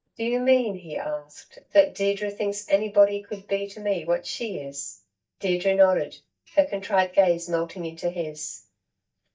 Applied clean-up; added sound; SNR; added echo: neural mask model DeepFilterNet 3.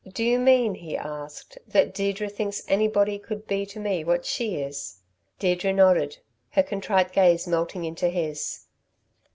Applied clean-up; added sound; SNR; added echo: none; none; none; none.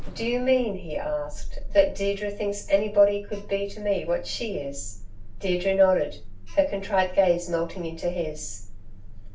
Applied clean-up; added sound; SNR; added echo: none; Alarm; 9 dB; reverberation time 0.3 s.